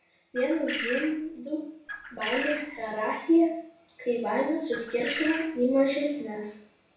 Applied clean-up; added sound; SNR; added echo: none; Bird; 7 dB; reverberation time 0.7 s.